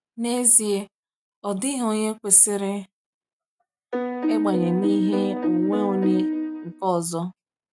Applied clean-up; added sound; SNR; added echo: neural mask model RNNoise.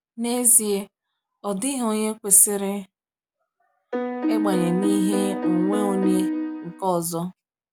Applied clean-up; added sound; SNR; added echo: none; Piano; 0 dB; none.